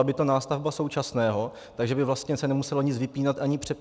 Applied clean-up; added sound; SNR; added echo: none; none; none; none.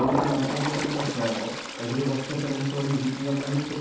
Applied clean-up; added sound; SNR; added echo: none; Toilet flush; 4 dB; reverberation time 0.8 s.